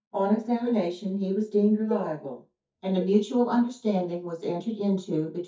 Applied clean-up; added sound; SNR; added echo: neural mask model DeepFilterNet 3.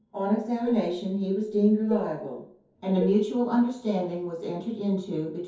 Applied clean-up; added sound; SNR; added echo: none; Dishes, pots, and pans; 11 dB; reverberation time 0.6 s.